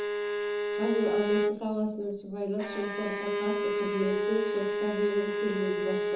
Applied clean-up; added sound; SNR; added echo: none; Bowed string instrument; -2 dB; reverberation time 0.7 s.